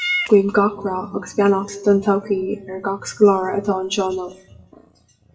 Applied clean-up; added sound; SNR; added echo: classical method WPE with log-MMSE.